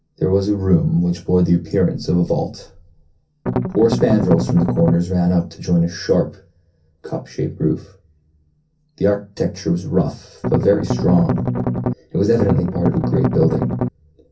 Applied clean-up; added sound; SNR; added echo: none; Strum; 1 dB; reverberation time 0.3 s.